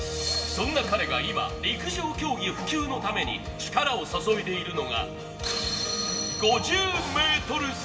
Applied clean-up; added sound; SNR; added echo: none; Bird; 11 dB; reverberation time 1.8 s.